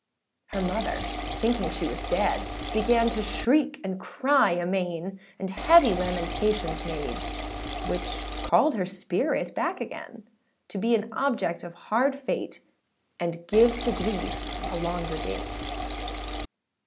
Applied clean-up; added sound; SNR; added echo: none; Liquid; 4 dB; none.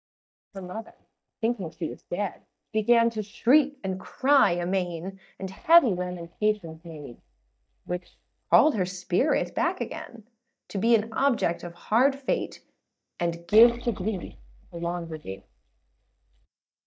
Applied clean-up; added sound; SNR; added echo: neural mask model DeepFilterNet 3.